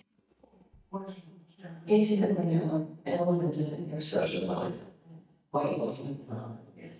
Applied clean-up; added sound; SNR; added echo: neural mask model DeepFilterNet 3.